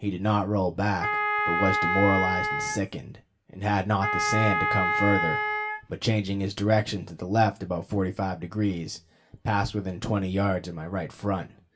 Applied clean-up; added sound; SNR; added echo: none; Wind instrument, woodwind instrument; -1 dB; reverberation time 0.2 s.